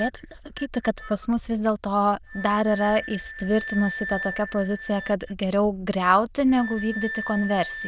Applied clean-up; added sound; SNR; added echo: neural diffusion model UNIVERSE++.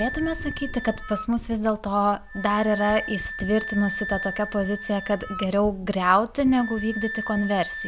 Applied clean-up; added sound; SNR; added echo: none; Wind instrument, woodwind instrument; 11 dB; none.